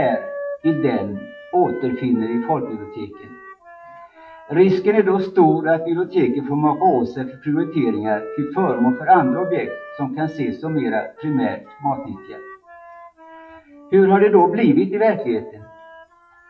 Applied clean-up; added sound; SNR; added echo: classical method WPE with log-MMSE.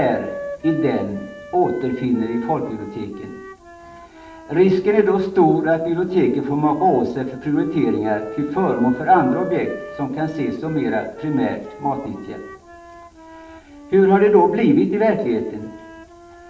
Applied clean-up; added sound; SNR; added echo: none; Wind instrument, woodwind instrument; 16 dB; reverberation time 0.6 s.